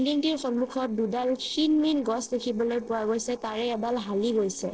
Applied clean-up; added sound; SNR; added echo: neural separator model SepFormer DNS4.